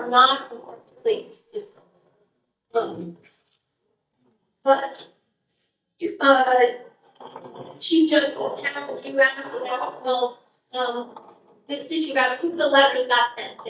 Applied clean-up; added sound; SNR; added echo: neural mask model DeepFilterNet 3.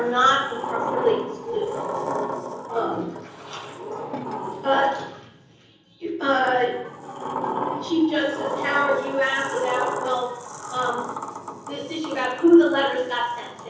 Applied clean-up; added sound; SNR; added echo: none; Sliding door; 7 dB; reverberation time 0.9 s.